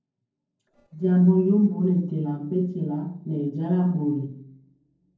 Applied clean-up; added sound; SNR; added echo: neural separator model SepFormer DNS4.